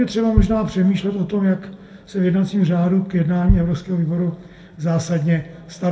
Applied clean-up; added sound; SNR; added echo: none; Bass drum; 7 dB; reverberation time 0.6 s.